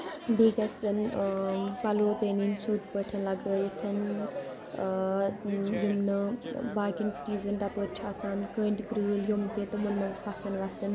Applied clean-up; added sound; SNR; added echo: none; Chatter; 11 dB; none.